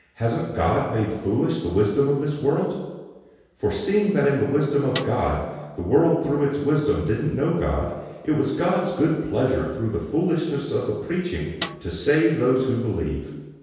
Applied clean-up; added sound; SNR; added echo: none; Snare drum; 11 dB; reverberation time 1.2 s.